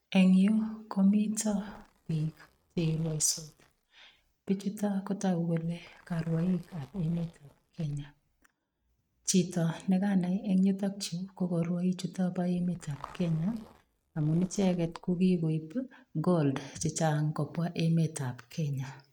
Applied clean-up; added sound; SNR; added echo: neural mask model RNNoise.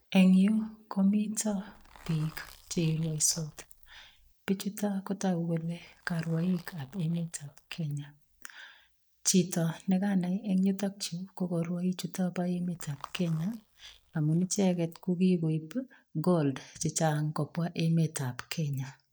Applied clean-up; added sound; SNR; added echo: neural mask model DeepFilterNet 3.